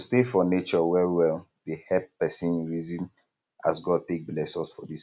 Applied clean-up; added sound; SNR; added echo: none; none; none; none.